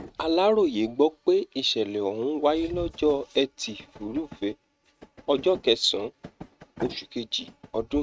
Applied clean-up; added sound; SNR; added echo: neural mask model RNNoise.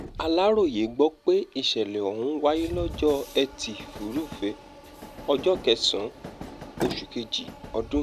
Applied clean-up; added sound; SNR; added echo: none; Motor vehicle (road) + Train; 13 dB; none.